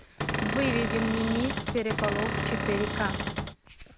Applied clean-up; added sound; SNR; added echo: none; Cupboard open or close / Door + Rattle (instrument); 0 dB; none.